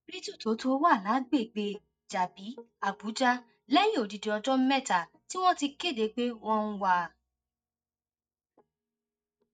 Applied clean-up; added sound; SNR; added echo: neural mask model DeepFilterNet 3.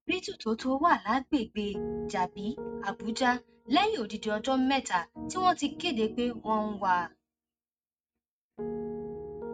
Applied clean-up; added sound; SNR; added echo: neural mask model RNNoise.